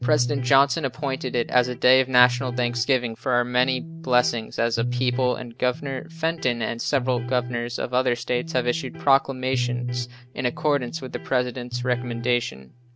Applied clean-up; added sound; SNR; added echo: none; Electric guitar; 8 dB; none.